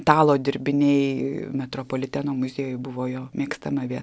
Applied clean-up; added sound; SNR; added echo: none; none; none; none.